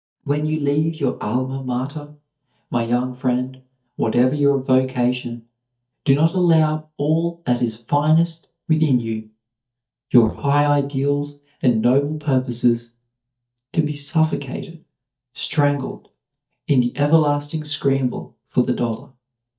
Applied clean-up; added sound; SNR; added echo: neural mask model DeepFilterNet 3.